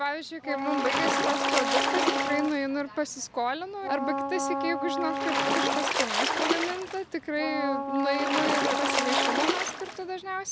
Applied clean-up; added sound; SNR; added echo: none; Wind instrument, woodwind instrument + Splash, splatter; -3 dB; none.